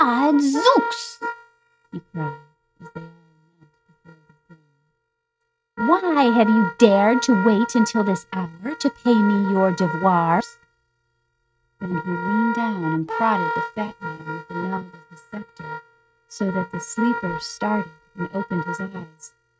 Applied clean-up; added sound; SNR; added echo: neural mask model RNNoise.